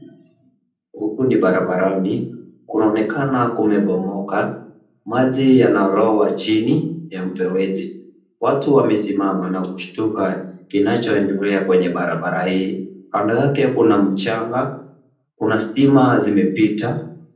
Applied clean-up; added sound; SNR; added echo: none; none; none; reverberation time 0.6 s.